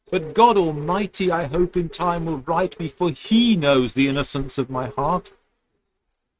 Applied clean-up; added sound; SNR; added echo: neural mask model RNNoise.